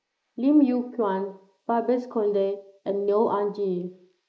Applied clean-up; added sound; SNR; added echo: neural mask model Resemble Enhance denoiser.